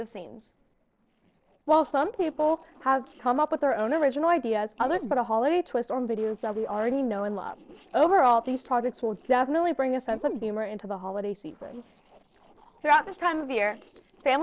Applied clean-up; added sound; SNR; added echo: neural separator model SepFormer DNS4.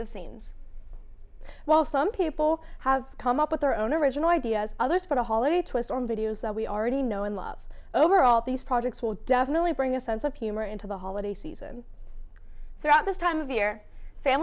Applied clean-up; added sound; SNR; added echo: none; none; none; none.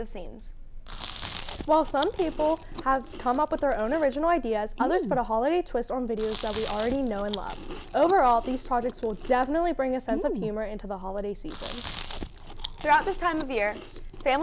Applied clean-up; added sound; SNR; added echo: none; Chewing, mastication; 12 dB; none.